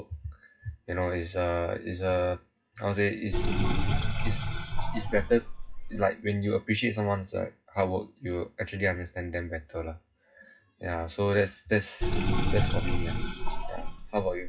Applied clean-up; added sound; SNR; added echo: classical method WPE with log-MMSE.